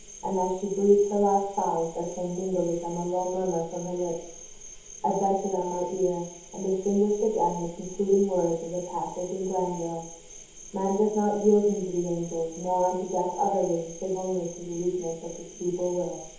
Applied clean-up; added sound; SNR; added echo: none; Cricket; 18 dB; reverberation time 0.7 s.